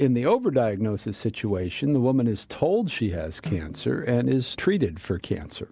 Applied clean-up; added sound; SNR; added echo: none; Snare drum; 17 dB; none.